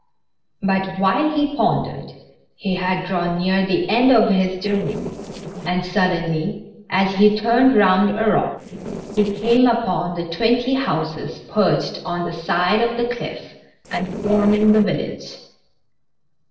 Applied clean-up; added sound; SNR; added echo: neural separator model SepFormer DNS4.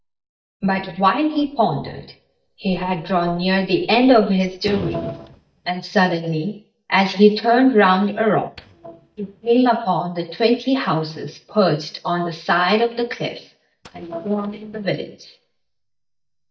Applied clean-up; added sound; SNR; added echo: neural mask model DeepFilterNet 3.